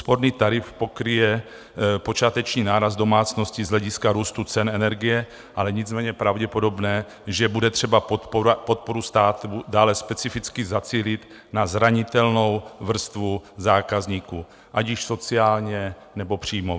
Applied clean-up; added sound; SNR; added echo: none; none; none; none.